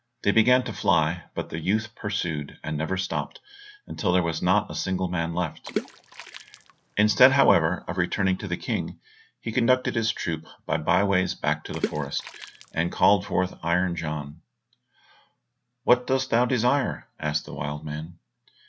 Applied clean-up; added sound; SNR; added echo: none; Water / Splash, splatter; 12 dB; none.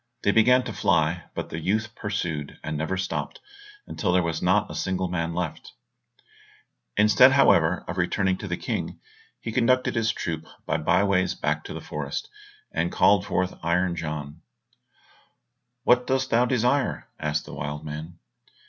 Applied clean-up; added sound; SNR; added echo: none; none; none; none.